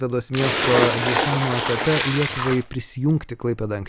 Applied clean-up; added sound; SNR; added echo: none; Splash, splatter; -1 dB; none.